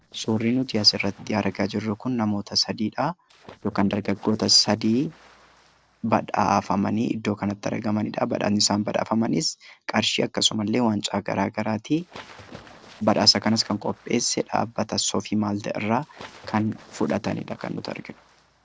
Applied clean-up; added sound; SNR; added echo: neural separator model SepFormer DNS4.